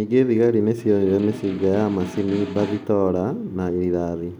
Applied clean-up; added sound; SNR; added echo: none; Snare drum; 16 dB; none.